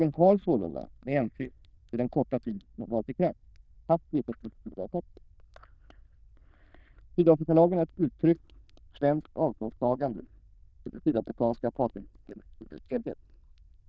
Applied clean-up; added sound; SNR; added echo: neural diffusion model UNIVERSE++.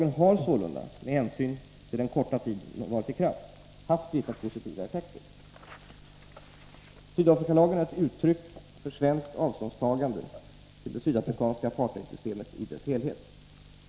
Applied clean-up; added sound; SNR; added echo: none; Breathing; 8 dB; none.